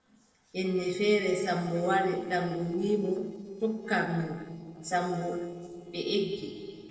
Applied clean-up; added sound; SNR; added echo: neural separator model SepFormer DNS4.